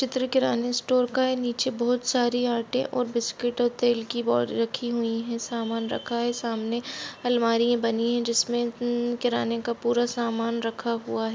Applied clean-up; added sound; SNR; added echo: none; none; none; none.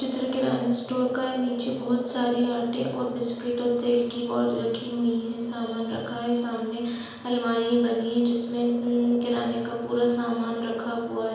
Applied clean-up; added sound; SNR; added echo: none; Frog; 16 dB; reverberation time 1.0 s.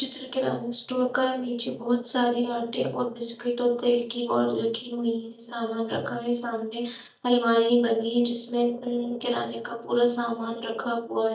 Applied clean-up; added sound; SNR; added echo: neural mask model DeepFilterNet 3.